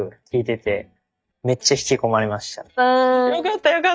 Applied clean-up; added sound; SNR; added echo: neural mask model DeepFilterNet 3.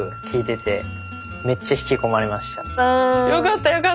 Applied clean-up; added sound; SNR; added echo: none; Wind instrument, woodwind instrument; 15 dB; none.